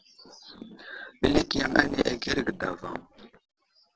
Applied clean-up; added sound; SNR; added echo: neural separator model SepFormer DNS4.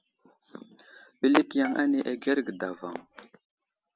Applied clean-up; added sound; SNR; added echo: none; Bowed string instrument; 18 dB; none.